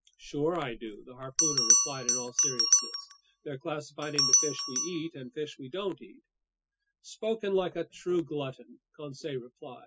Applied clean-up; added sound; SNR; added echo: classical method spectral subtraction.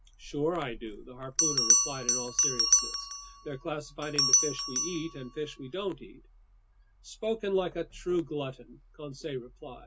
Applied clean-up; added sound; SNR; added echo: none; Bell; -3 dB; none.